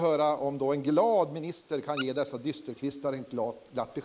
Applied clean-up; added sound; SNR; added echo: neural mask model Resemble Enhance denoiser.